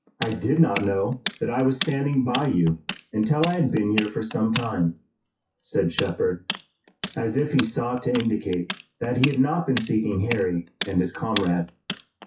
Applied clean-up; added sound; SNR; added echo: classical method WPE with log-MMSE.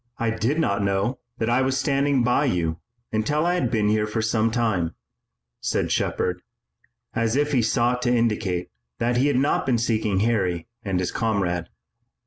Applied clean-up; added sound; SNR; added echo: none; none; none; none.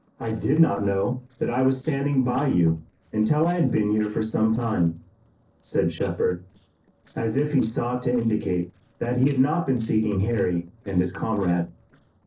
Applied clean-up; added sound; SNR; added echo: neural separator model SepFormer DNS4.